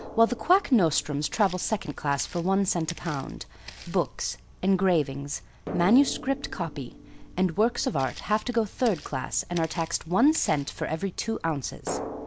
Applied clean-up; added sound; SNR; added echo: none; Walk, footsteps + Drum; 16 dB; none.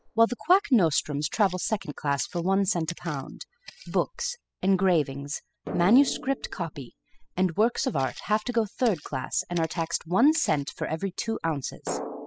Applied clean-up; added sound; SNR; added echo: classical method spectral subtraction.